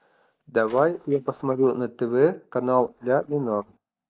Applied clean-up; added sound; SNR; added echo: neural mask model DeepFilterNet 3.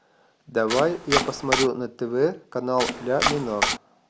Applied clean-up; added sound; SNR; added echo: none; Domestic sounds, home sounds; 0 dB; none.